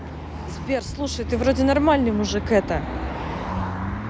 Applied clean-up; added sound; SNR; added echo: none; none; none; none.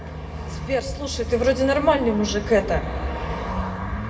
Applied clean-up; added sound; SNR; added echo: none; none; none; reverberation time 1.2 s.